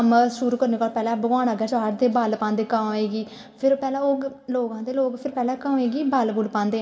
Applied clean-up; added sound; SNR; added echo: none; none; none; reverberation time 2.3 s.